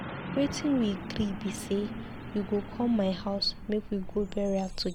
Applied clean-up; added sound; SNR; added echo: none; Truck; 8 dB; none.